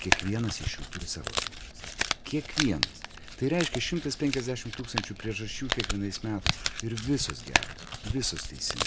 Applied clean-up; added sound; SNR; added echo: none; Crumpling, crinkling; 1 dB; none.